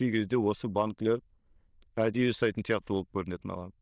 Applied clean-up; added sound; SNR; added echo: neural diffusion model UNIVERSE++.